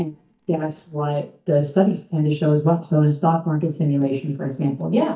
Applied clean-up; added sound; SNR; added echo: neural mask model DeepFilterNet 3.